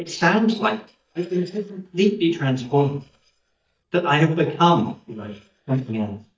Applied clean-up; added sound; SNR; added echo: neural mask model DeepFilterNet 3.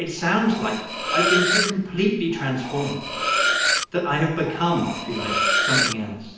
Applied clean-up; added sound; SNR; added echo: none; Cutlery, silverware; 0 dB; reverberation time 0.9 s.